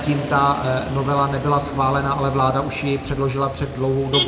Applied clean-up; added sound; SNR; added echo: none; Motor vehicle (road); 8 dB; reverberation time 1.2 s.